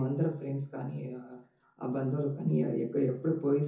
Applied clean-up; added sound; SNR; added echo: none; none; none; reverberation time 0.6 s.